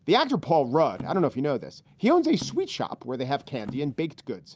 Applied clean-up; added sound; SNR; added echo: none; Percussion; 19 dB; none.